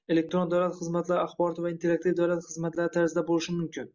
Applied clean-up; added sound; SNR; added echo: none; none; none; none.